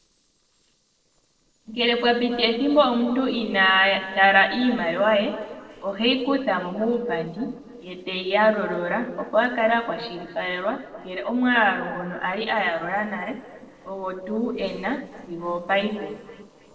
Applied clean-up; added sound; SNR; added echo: neural separator model SepFormer DNS4.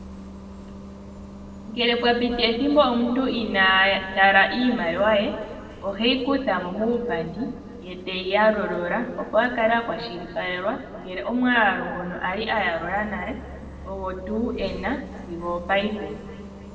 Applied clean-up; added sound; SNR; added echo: none; Bus; 16 dB; reverberation time 1.3 s.